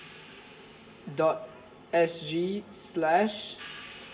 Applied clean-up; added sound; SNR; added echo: none; Crash cymbal / Hi-hat; 19 dB; reverberation time 0.7 s.